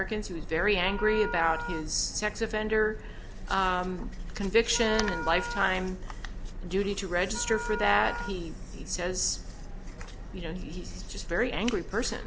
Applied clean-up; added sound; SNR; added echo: none; Wind instrument, woodwind instrument + Subway, metro, underground; 11 dB; none.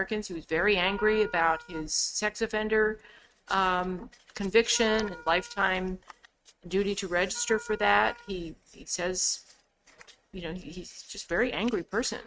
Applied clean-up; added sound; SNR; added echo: neural mask model RNNoise.